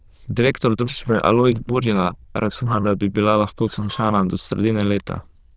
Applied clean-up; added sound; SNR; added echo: neural diffusion model UNIVERSE++.